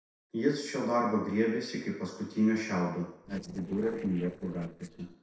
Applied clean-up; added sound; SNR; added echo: neural separator model SepFormer DNS4.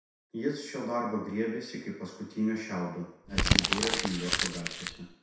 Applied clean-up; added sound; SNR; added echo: none; Crumpling, crinkling; -5 dB; reverberation time 0.7 s.